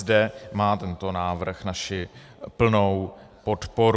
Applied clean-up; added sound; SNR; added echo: none; none; none; none.